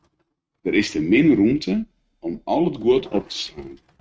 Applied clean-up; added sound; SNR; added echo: neural mask model RNNoise.